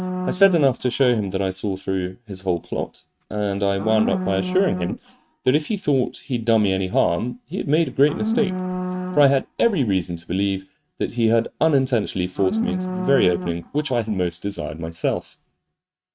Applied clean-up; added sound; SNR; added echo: neural mask model RNNoise.